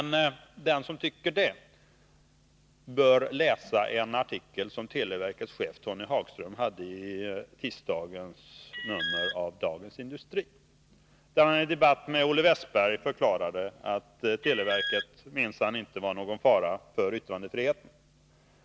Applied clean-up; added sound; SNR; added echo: none; Alarm; 5 dB; none.